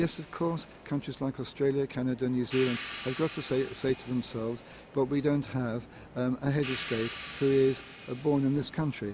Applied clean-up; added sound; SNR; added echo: none; Hi-hat; 14 dB; none.